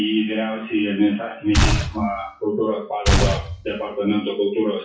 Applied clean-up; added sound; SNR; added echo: classical method WPE with log-MMSE.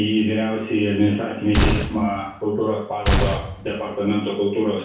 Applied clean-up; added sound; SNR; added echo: none; Gunshot, gunfire; 1 dB; reverberation time 0.6 s.